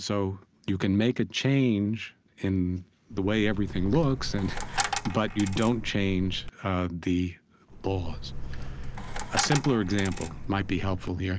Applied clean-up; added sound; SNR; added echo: none; Coin (dropping); 6 dB; none.